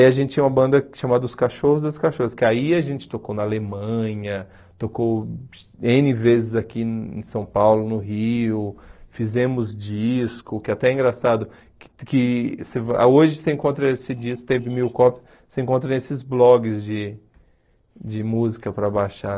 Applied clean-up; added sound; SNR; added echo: neural separator model SepFormer DNS4.